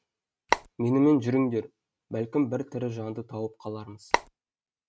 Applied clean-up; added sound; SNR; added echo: neural mask model RNNoise.